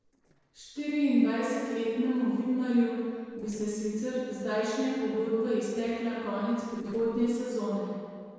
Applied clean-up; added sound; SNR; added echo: neural separator model SepFormer DNS4.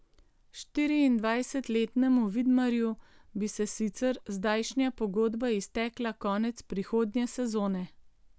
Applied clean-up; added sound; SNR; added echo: none; none; none; none.